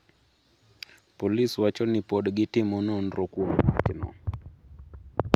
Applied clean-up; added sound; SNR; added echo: none; none; none; none.